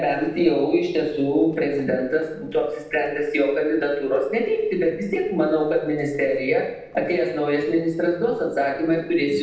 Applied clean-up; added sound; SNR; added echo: neural separator model SepFormer DNS4.